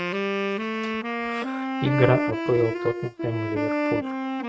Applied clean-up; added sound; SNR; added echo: neural mask model RNNoise.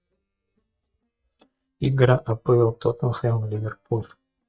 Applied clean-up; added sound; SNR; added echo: neural mask model DeepFilterNet 3.